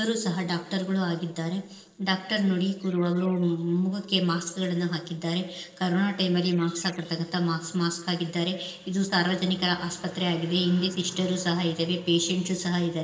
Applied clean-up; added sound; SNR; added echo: neural separator model SepFormer DNS4.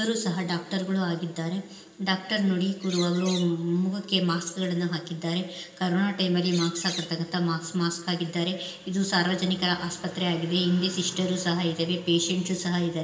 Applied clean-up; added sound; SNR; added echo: none; Bird; 11 dB; reverberation time 1.2 s.